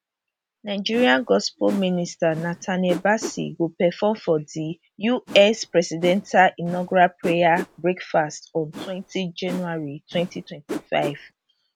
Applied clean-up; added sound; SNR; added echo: none; Whoosh, swoosh, swish; 15 dB; none.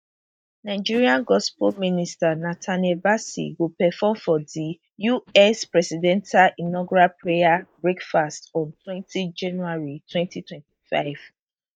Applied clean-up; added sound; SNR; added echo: neural mask model DeepFilterNet 3.